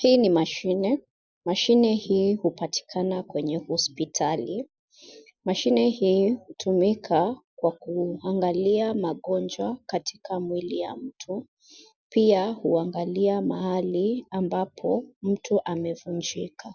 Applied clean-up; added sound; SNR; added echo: neural mask model Resemble Enhance denoiser.